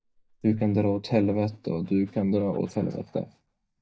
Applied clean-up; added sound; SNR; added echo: neural mask model DeepFilterNet 3.